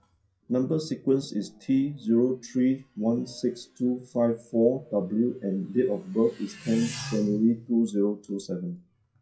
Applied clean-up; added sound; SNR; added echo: classical method WPE with log-MMSE.